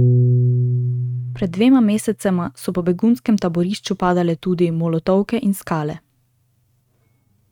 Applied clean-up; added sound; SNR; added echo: neural mask model RNNoise.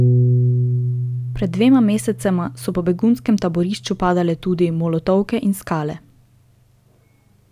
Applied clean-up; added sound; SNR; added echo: none; Piano; 3 dB; none.